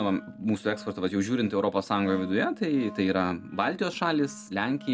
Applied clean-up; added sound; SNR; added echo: none; Wind instrument, woodwind instrument; 18 dB; none.